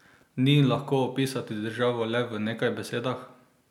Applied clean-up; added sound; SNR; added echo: none; none; none; none.